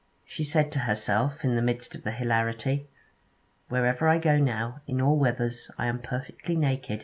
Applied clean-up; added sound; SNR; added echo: none; none; none; none.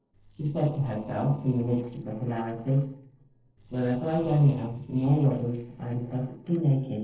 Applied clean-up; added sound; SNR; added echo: neural separator model SepFormer DNS4.